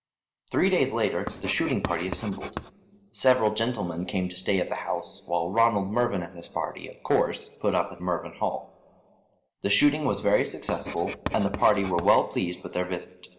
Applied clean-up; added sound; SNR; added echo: none; Writing; 11 dB; reverberation time 2.3 s.